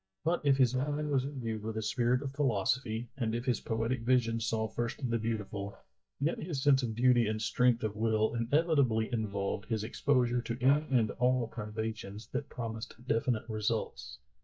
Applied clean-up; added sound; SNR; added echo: neural mask model DeepFilterNet 3.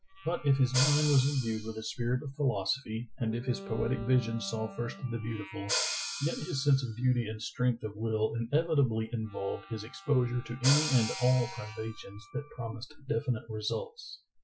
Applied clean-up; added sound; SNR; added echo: classical method Wiener filter.